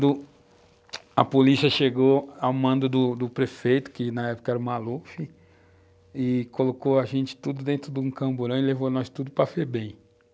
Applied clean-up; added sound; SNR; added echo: none; none; none; none.